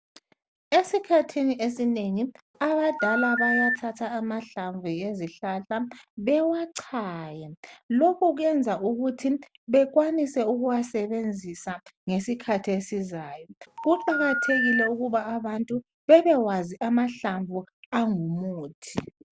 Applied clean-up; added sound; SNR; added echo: none; Telephone; 2 dB; none.